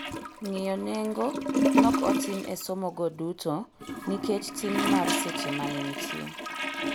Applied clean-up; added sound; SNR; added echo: none; Toilet flush / Gurgling; -2 dB; none.